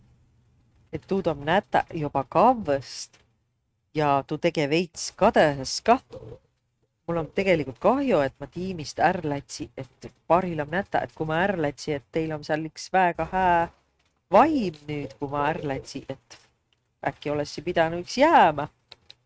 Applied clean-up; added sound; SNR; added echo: neural mask model RNNoise.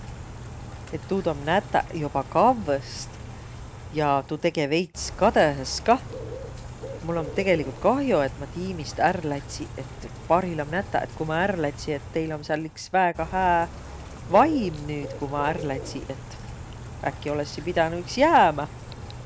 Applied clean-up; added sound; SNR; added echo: none; Bird / Rain; 12 dB; none.